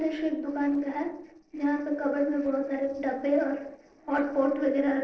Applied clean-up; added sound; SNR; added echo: neural separator model SepFormer DNS4.